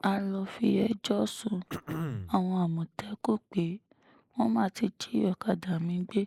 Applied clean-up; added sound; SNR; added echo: neural mask model Resemble Enhance denoiser.